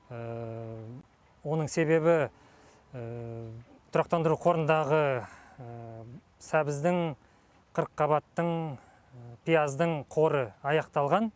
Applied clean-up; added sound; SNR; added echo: none; none; none; none.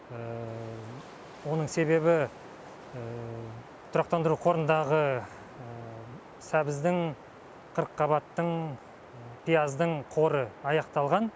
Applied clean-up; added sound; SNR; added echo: none; Wind; 18 dB; none.